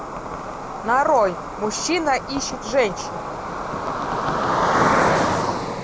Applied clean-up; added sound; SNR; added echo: none; Cricket; -2 dB; none.